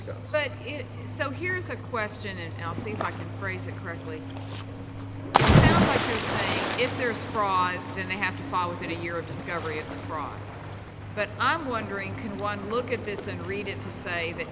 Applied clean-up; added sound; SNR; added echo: none; Cricket / Waves, surf; -2 dB; none.